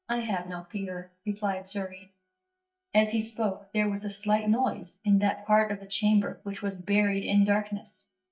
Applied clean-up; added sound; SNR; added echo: neural mask model DeepFilterNet 3.